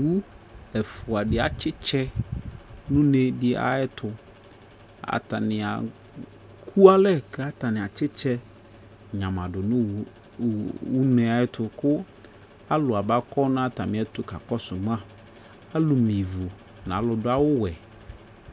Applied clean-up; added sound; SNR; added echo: none; none; none; none.